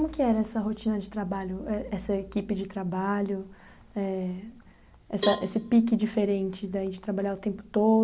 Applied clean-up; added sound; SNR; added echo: none; Cowbell; 11 dB; none.